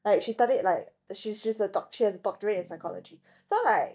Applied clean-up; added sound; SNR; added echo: neural mask model DeepFilterNet 3.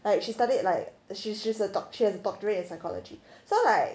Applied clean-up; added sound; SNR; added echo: none; none; none; none.